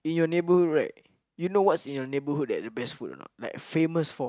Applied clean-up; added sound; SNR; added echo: neural mask model RNNoise.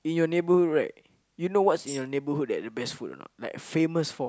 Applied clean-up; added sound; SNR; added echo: none; Tambourine; 15 dB; none.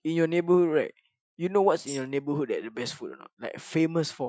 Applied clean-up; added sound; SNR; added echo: classical method Wiener filter.